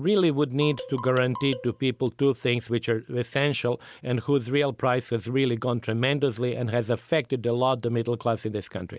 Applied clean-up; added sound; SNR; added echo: none; Marimba, xylophone; 14 dB; none.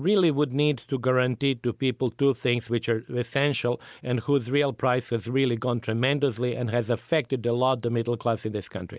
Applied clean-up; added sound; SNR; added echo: none; none; none; none.